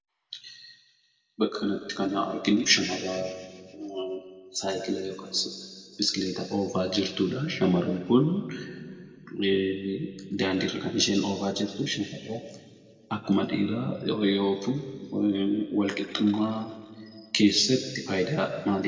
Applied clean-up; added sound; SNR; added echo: none; none; none; reverberation time 1.7 s.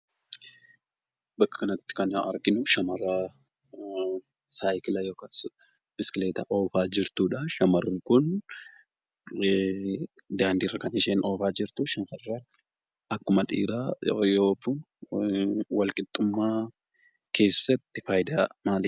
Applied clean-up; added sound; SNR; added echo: none; none; none; none.